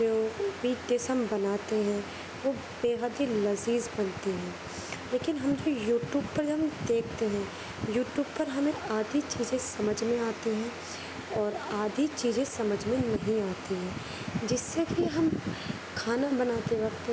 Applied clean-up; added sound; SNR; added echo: none; none; none; none.